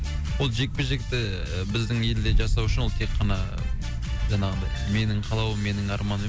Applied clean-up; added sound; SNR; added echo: none; Wind; 3 dB; none.